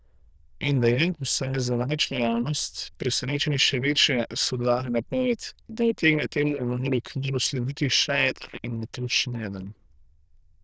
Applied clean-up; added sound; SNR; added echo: neural diffusion model UNIVERSE++.